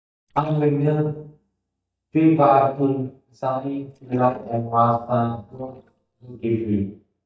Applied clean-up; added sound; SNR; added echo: neural mask model DeepFilterNet 3.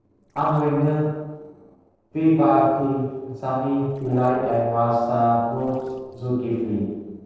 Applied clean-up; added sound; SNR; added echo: neural separator model SepFormer DNS4.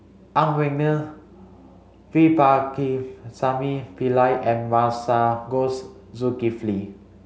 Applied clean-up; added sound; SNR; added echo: none; none; none; none.